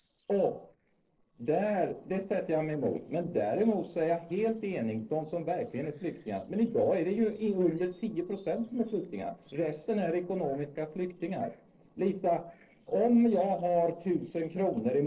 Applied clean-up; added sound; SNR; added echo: neural separator model SepFormer DNS4.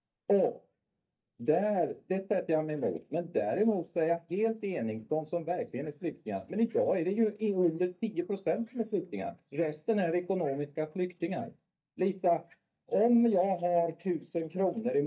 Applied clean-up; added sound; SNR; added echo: neural mask model DeepFilterNet 3.